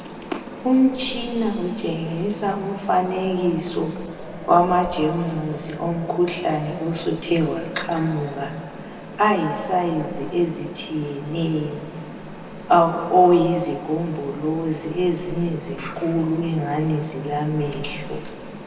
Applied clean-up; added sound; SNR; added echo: none; Mechanisms; 13 dB; reverberation time 1.9 s.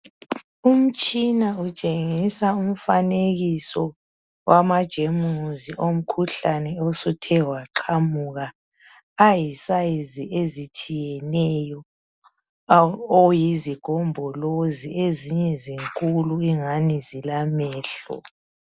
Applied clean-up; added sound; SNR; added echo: none; none; none; none.